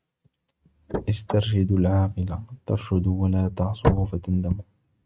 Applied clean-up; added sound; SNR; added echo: neural mask model RNNoise.